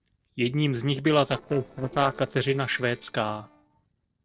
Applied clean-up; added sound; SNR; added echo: neural separator model SepFormer DNS4.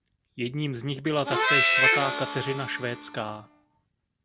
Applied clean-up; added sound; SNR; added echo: none; Harmonica; -5 dB; none.